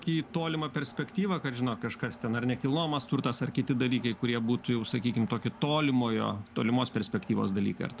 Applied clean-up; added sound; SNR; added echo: none; Engine; 20 dB; none.